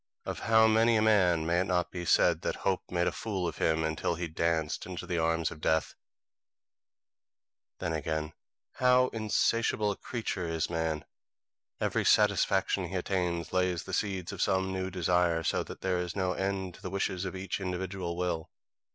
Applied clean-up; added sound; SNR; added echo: none; none; none; none.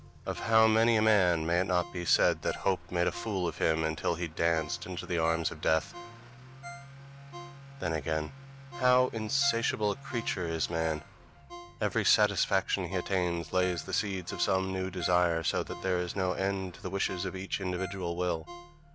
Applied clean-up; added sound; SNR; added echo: none; Accelerating, revving, vroom / Motor vehicle (road) + Ringtone; 16 dB; none.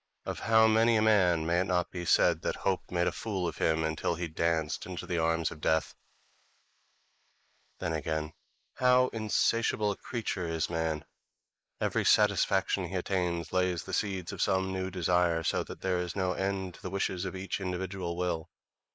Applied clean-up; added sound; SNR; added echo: neural mask model Resemble Enhance denoiser.